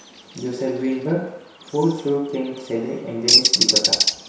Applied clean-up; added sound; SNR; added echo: none; Bird; -2 dB; reverberation time 0.7 s.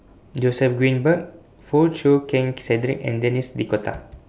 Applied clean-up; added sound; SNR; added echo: none; none; none; none.